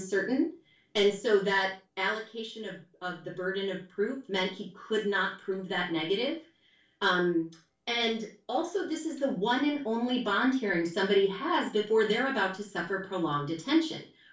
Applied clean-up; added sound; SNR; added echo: none; none; none; reverberation time 0.3 s.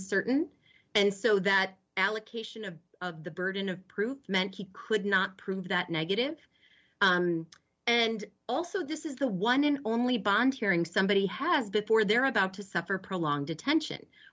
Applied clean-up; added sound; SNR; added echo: none; none; none; none.